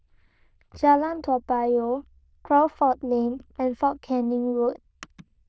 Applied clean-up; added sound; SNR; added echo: neural diffusion model UNIVERSE++.